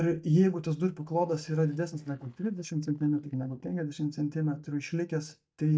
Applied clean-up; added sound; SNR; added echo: neural mask model DeepFilterNet 3.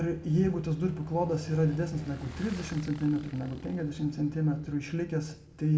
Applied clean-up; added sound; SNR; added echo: none; Motorcycle / Engine; 18 dB; reverberation time 0.7 s.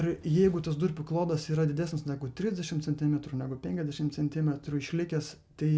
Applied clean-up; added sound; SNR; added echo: none; none; none; none.